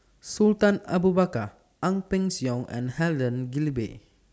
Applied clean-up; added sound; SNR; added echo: none; none; none; none.